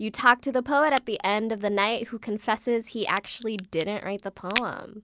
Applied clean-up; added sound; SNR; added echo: none; Crack; 14 dB; none.